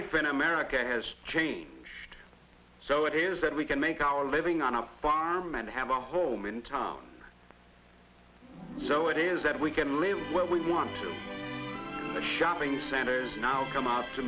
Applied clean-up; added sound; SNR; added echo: none; none; none; none.